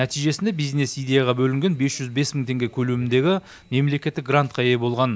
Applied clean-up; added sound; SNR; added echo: none; none; none; none.